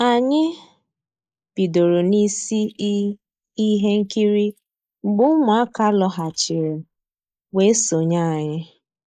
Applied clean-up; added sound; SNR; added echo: neural mask model Resemble Enhance denoiser.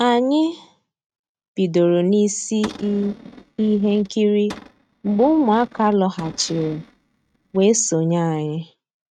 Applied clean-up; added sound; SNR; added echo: neural mask model RNNoise.